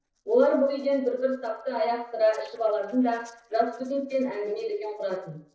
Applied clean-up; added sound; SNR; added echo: neural separator model SepFormer DNS4.